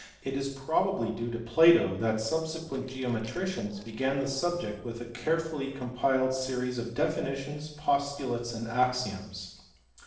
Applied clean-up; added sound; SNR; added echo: neural separator model SepFormer DNS4.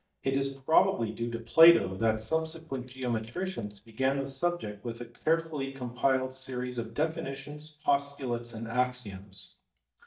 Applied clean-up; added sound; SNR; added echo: neural mask model DeepFilterNet 3.